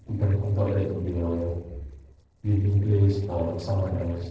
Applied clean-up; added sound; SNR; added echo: neural separator model SepFormer DNS4.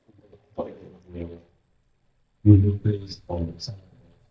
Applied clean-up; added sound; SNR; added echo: neural mask model DeepFilterNet 3.